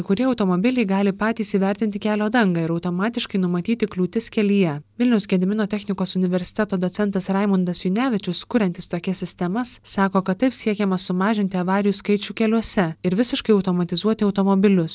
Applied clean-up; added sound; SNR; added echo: none; none; none; none.